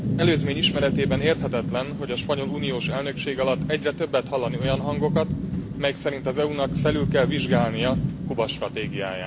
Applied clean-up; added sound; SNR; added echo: none; Rain / Thunderstorm; 2 dB; none.